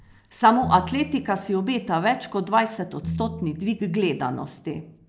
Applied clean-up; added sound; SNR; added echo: none; Piano; 12 dB; none.